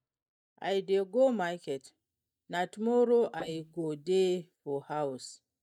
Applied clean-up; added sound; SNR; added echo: neural mask model DeepFilterNet 3.